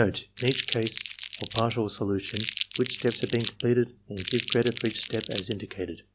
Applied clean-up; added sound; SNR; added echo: none; Crumpling, crinkling; 0 dB; none.